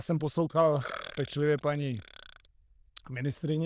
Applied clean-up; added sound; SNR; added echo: neural diffusion model UNIVERSE++.